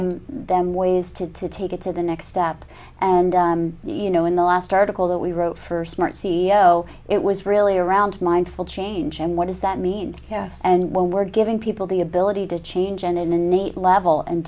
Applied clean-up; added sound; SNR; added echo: none; none; none; none.